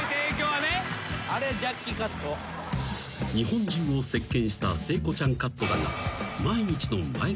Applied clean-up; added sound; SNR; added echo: none; none; none; none.